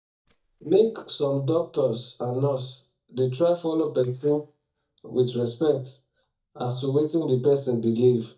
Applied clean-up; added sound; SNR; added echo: neural mask model DeepFilterNet 3.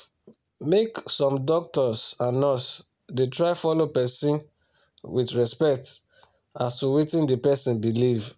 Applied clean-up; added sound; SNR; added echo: none; none; none; none.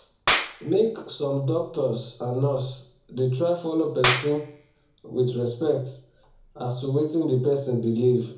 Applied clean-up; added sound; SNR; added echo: none; Clapping; 7 dB; reverberation time 0.6 s.